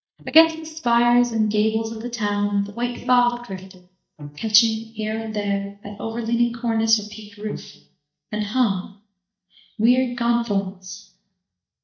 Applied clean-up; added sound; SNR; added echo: neural mask model DeepFilterNet 3.